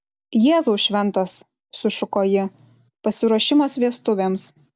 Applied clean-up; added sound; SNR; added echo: none; none; none; none.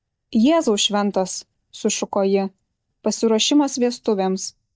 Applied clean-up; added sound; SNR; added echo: neural mask model DeepFilterNet 3.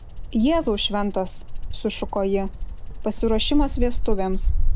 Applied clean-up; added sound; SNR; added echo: none; Bird vocalization, bird call, bird song; -2 dB; none.